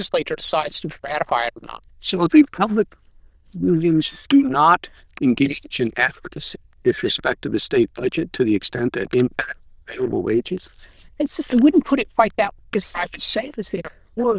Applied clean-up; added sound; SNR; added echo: neural diffusion model UNIVERSE++.